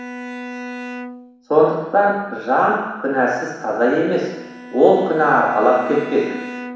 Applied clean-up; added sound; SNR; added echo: none; Bowed string instrument; 15 dB; reverberation time 1.1 s.